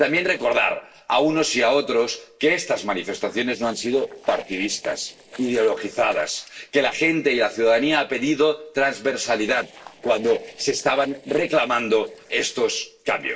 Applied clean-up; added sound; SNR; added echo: neural separator model SepFormer DNS4.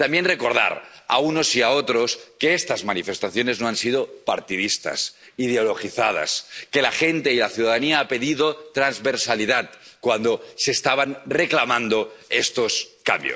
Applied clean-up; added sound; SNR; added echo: none; none; none; none.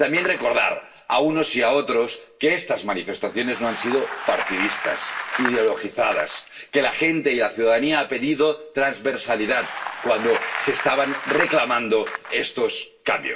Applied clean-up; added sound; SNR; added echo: none; Bicycle; 10 dB; reverberation time 0.2 s.